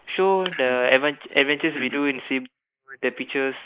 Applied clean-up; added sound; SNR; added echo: neural mask model Resemble Enhance denoiser.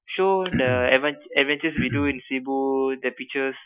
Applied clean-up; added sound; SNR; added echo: classical method Wiener filter.